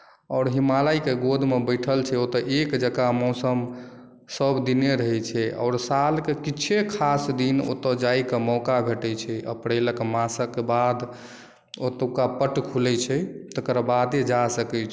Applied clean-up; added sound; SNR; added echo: none; none; none; none.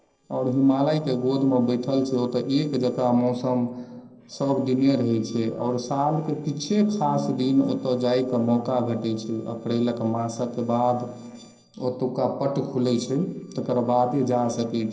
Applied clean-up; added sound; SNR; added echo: neural separator model SepFormer DNS4.